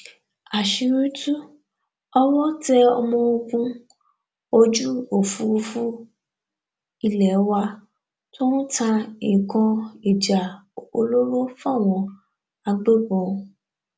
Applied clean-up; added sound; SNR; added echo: none; none; none; none.